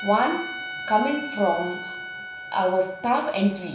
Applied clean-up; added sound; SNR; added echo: none; Trumpet; 11 dB; reverberation time 0.8 s.